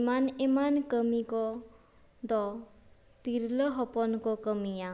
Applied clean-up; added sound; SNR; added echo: none; none; none; none.